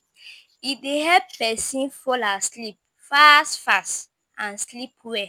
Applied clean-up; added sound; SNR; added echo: none; none; none; none.